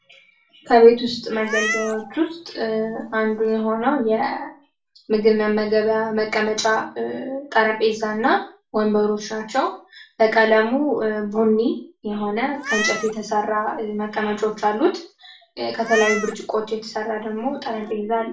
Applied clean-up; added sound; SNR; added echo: none; Meow; 9 dB; reverberation time 0.3 s.